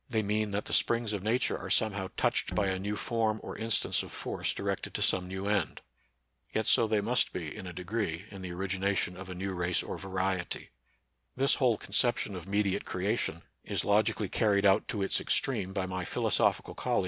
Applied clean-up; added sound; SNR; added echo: none; Bowed string instrument; 11 dB; none.